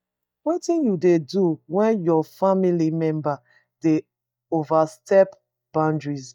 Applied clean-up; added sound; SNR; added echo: neural mask model DeepFilterNet 3.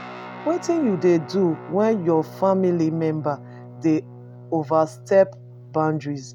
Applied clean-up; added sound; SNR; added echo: none; Guitar; 17 dB; none.